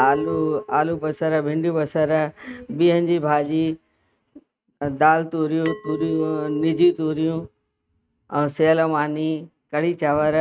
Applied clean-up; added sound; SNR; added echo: neural mask model RNNoise.